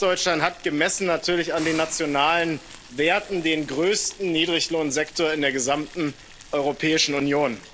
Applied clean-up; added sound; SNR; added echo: none; Hiss + Boiling; 20 dB; none.